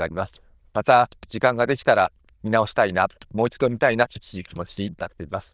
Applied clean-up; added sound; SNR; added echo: neural diffusion model UNIVERSE++.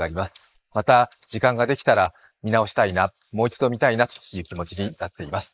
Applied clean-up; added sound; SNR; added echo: neural mask model Resemble Enhance denoiser.